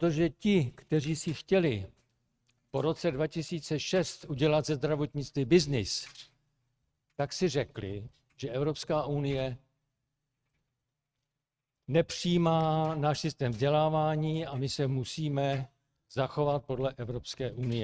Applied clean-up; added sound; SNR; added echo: neural mask model RNNoise.